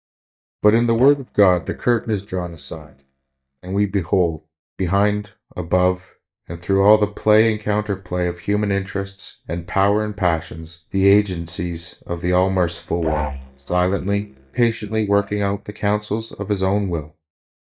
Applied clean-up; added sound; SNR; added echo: neural mask model DeepFilterNet 3.